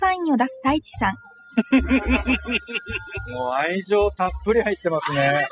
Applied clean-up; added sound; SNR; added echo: classical method spectral subtraction.